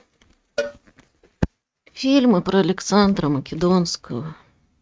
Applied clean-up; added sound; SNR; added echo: neural mask model RNNoise.